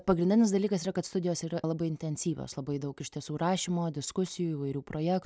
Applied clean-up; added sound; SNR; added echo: none; none; none; none.